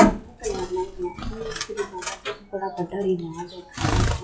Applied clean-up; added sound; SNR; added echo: classical method WPE with log-MMSE.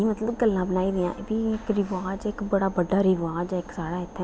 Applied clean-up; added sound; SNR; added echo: none; none; none; none.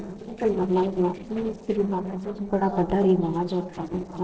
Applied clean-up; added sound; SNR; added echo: neural separator model SepFormer DNS4.